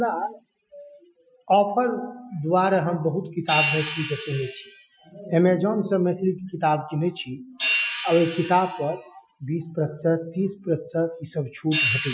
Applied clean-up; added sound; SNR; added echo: classical method Wiener filter.